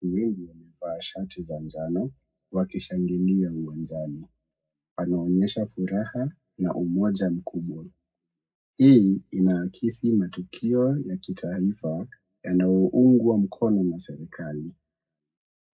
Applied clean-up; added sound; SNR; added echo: none; none; none; reverberation time 0.3 s.